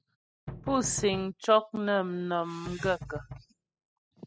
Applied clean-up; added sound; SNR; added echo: classical method spectral subtraction.